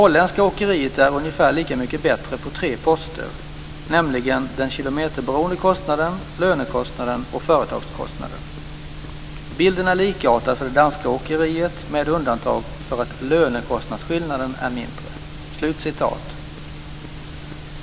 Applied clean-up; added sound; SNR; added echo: none; none; none; none.